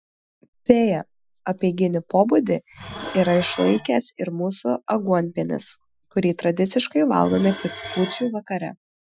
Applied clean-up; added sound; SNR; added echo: classical method Wiener filter.